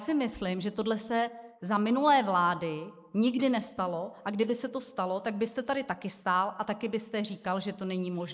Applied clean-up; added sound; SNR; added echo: neural mask model Resemble Enhance denoiser.